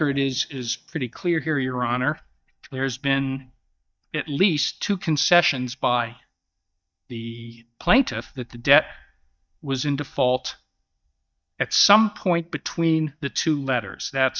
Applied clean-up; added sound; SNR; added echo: neural mask model DeepFilterNet 3.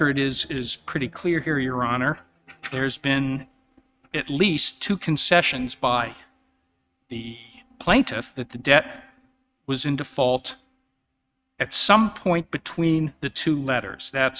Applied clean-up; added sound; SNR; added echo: neural mask model RNNoise.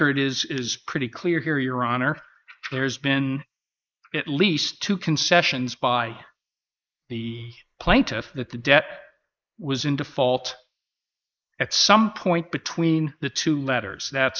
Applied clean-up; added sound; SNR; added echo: neural mask model Resemble Enhance denoiser.